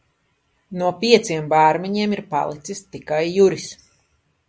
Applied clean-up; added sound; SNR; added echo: none; none; none; none.